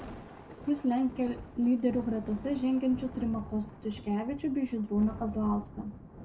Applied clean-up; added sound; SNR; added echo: none; Thunder; 14 dB; none.